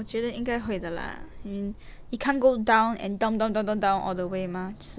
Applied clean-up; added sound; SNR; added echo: none; Aircraft; 16 dB; none.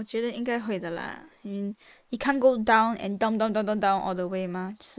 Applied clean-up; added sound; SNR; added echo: neural mask model Resemble Enhance denoiser.